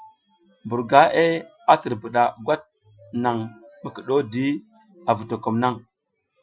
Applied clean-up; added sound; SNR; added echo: classical method Wiener filter.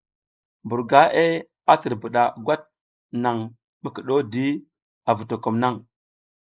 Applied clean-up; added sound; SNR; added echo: neural mask model Resemble Enhance denoiser.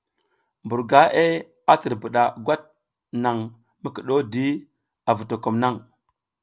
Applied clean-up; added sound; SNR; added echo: none; none; none; none.